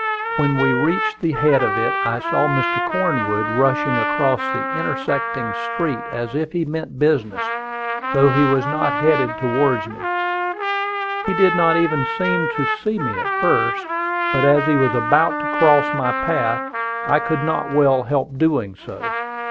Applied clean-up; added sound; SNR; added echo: none; Trumpet; 3 dB; none.